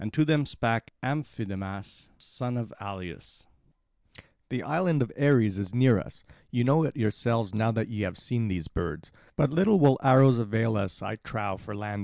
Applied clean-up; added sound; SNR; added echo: none; none; none; none.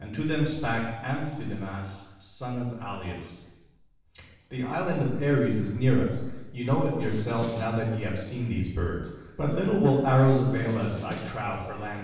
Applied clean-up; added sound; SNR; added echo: none; Snare drum; 16 dB; reverberation time 0.9 s.